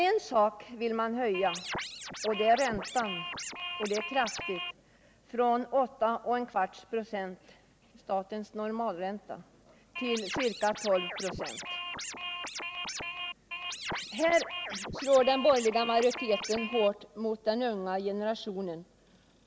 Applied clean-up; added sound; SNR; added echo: none; Scratching (performance technique); 7 dB; none.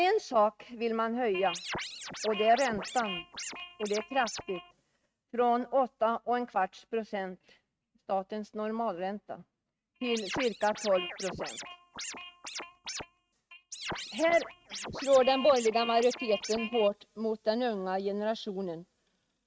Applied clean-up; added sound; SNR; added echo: neural mask model RNNoise.